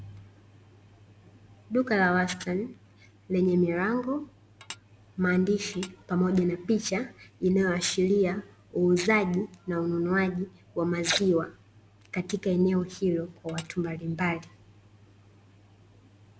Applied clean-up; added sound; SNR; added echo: none; Tap / Dishes, pots, and pans; 16 dB; none.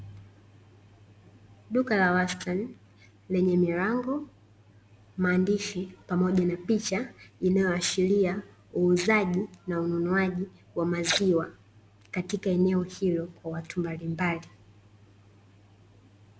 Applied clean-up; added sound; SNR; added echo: none; none; none; none.